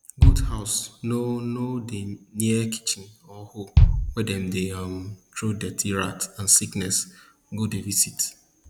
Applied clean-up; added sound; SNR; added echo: none; Bass drum; -4 dB; none.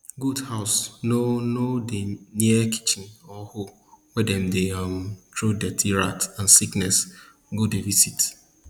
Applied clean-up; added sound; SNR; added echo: none; none; none; none.